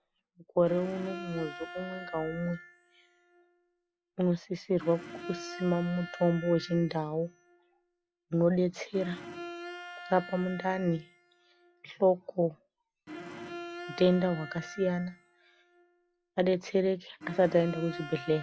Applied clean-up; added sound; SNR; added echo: classical method log-MMSE.